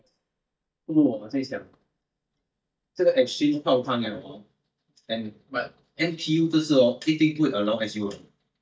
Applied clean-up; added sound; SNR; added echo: neural mask model DeepFilterNet 3.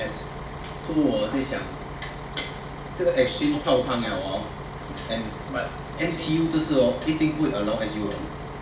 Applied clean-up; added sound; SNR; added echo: none; Bus; 9 dB; reverberation time 2.1 s.